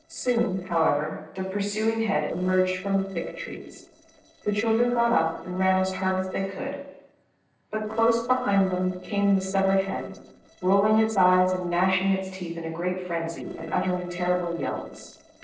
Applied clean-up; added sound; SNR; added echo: neural separator model SepFormer DNS4.